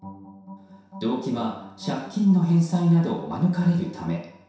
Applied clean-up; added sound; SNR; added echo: none; none; none; reverberation time 0.7 s.